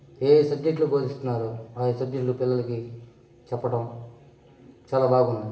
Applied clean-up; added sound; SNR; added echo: none; none; none; reverberation time 0.9 s.